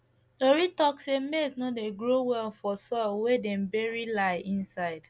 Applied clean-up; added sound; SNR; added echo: none; none; none; none.